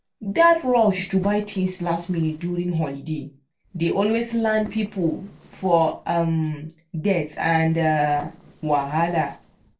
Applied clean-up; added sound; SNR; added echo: neural separator model SepFormer DNS4.